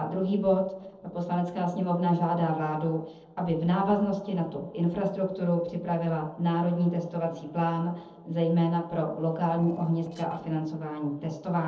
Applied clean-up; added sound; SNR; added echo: neural separator model SepFormer DNS4.